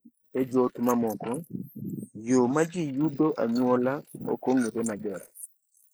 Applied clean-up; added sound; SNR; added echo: neural mask model Resemble Enhance denoiser.